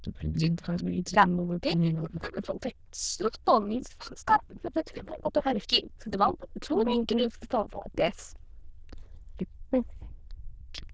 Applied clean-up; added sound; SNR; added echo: neural diffusion model UNIVERSE++.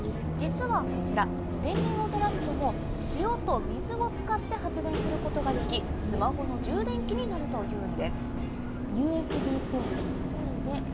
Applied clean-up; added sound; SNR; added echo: none; Bus + Engine / Mechanisms; -2 dB; none.